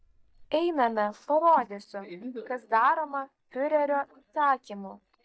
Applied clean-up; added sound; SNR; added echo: neural mask model DeepFilterNet 3.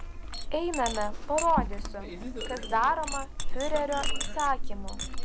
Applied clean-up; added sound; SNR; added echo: none; Chink, clink; 0 dB; none.